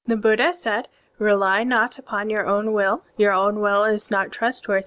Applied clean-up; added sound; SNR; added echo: none; none; none; none.